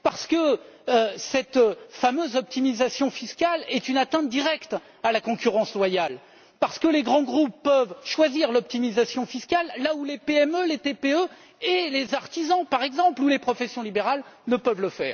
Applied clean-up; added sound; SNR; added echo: none; none; none; none.